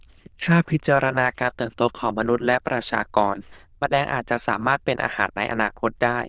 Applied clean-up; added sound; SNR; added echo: neural diffusion model UNIVERSE++.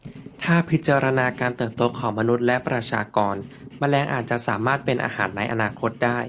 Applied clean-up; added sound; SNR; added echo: none; Writing; 18 dB; none.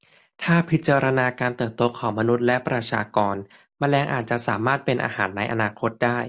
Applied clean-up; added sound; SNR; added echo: none; none; none; none.